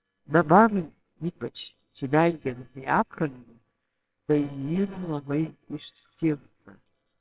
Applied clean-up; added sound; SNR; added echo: neural separator model SepFormer WHAMR!.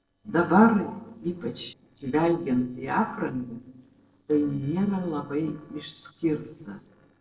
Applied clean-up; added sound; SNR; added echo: neural separator model SepFormer DNS4.